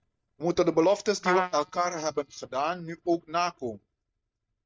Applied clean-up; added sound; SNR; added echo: neural mask model DeepFilterNet 3.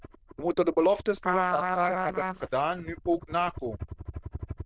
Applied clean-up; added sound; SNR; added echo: neural diffusion model UNIVERSE++.